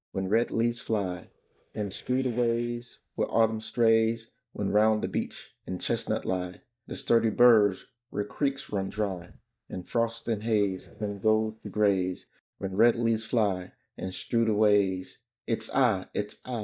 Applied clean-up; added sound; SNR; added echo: neural mask model DeepFilterNet 3.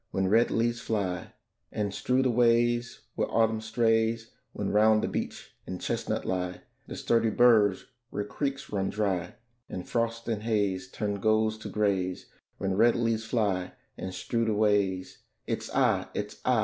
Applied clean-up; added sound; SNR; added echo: none; none; none; none.